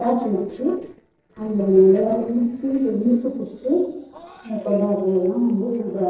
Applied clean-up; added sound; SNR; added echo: neural separator model SepFormer DNS4.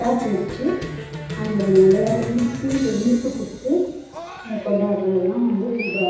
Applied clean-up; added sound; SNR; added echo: none; Cheering; 12 dB; reverberation time 0.9 s.